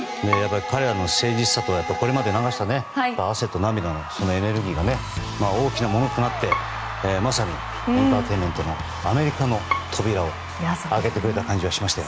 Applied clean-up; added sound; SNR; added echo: none; Bowed string instrument; 10 dB; none.